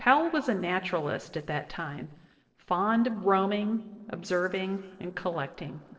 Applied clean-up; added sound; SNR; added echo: neural separator model SepFormer DNS4.